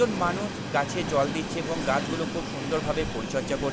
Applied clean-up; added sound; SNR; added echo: none; Train; 4 dB; none.